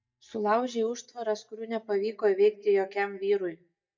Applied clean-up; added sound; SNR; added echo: neural mask model DeepFilterNet 3.